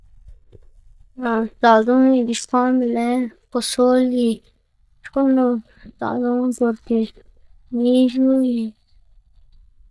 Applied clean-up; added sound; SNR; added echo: neural mask model DeepFilterNet 3.